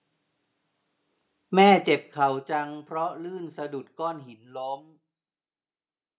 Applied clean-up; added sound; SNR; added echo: none; none; none; none.